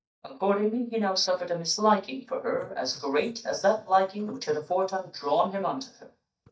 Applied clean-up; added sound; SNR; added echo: neural mask model DeepFilterNet 3.